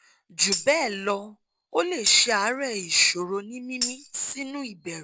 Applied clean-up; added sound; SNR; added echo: none; Tambourine; 4 dB; none.